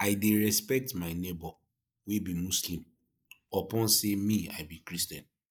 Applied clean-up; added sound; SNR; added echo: neural mask model Resemble Enhance denoiser.